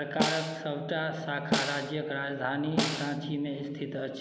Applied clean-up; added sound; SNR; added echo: none; Snare drum; 3 dB; none.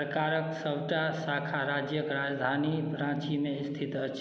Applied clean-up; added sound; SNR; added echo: none; none; none; none.